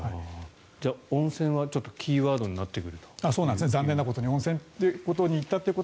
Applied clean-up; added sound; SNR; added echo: none; none; none; none.